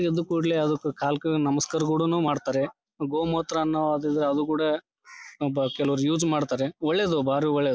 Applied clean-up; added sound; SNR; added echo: none; none; none; none.